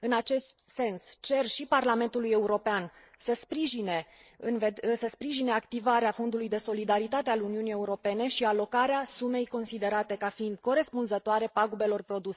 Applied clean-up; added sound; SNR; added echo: neural mask model Resemble Enhance denoiser.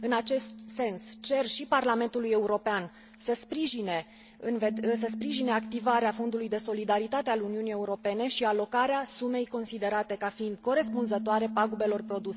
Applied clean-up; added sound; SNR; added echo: none; Bass guitar; 12 dB; none.